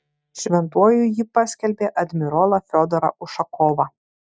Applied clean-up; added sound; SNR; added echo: neural mask model DeepFilterNet 3.